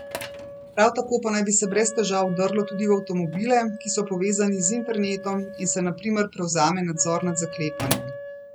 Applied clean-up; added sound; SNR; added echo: none; Drawer open or close + Wind instrument, woodwind instrument; 12 dB; none.